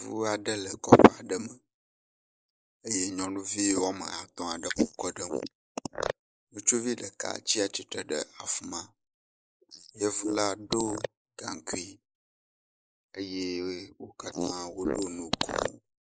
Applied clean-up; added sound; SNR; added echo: neural mask model Resemble Enhance denoiser.